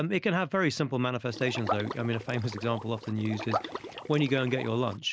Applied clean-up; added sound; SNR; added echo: none; Liquid; 8 dB; none.